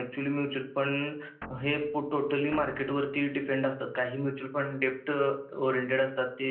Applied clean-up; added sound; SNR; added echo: none; Guitar; 18 dB; reverberation time 0.5 s.